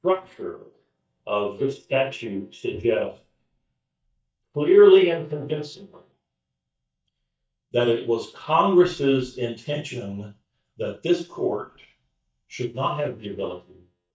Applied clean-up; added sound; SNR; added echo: neural mask model DeepFilterNet 3.